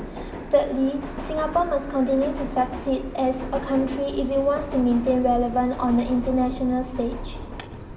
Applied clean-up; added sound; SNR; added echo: none; Subway, metro, underground; 10 dB; reverberation time 0.7 s.